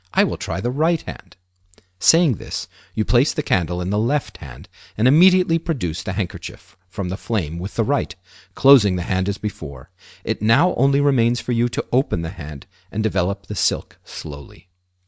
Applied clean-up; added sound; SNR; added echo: none; none; none; none.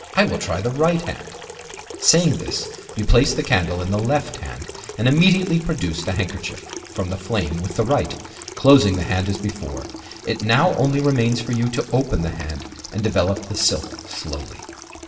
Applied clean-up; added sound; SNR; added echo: none; Sink (filling or washing) / Water tap, faucet; 14 dB; reverberation time 1.5 s.